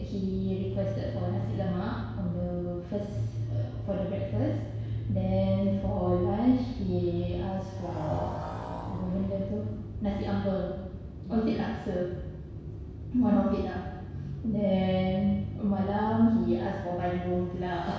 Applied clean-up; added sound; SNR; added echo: none; Motorcycle; 19 dB; reverberation time 1.1 s.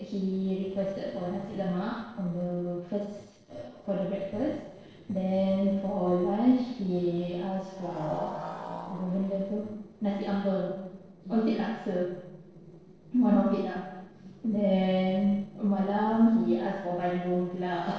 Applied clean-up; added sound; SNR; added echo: neural separator model SepFormer DNS4.